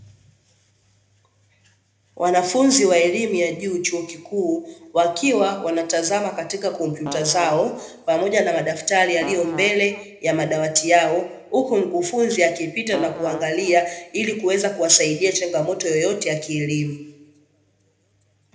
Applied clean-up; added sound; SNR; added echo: none; Fart; 12 dB; reverberation time 0.7 s.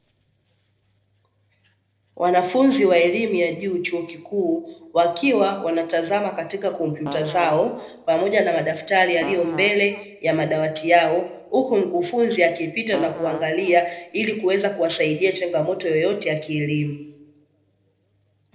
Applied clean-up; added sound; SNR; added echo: neural separator model SepFormer DNS4.